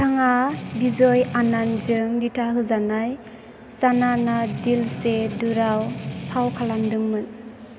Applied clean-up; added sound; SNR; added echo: none; Strum; 10 dB; none.